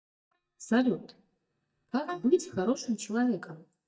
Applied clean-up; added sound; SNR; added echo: neural mask model DeepFilterNet 3.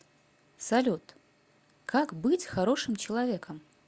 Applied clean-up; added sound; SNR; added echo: none; none; none; none.